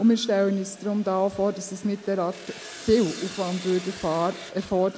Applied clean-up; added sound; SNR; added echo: none; Sawing; 17 dB; none.